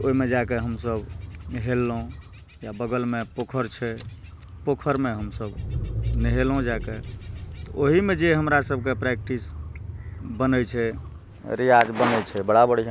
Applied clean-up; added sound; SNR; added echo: none; Engine / Car; 9 dB; none.